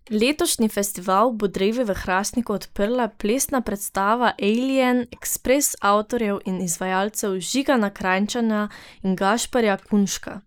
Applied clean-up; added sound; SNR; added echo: neural mask model Resemble Enhance denoiser.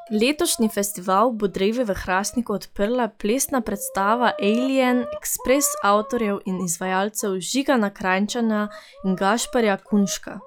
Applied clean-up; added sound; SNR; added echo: classical method log-MMSE.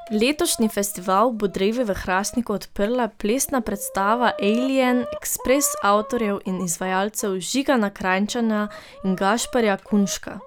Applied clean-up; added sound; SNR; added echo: none; Chicken, rooster; 16 dB; none.